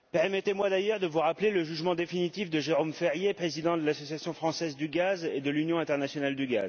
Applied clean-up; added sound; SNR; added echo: none; none; none; none.